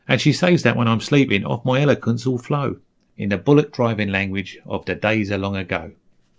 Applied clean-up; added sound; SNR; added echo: none; none; none; none.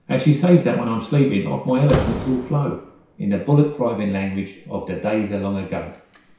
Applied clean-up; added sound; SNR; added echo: none; Slam; 13 dB; reverberation time 0.6 s.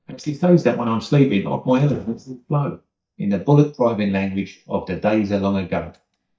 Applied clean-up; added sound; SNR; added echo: neural mask model DeepFilterNet 3.